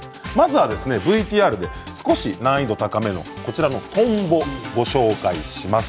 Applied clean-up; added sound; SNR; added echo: none; none; none; none.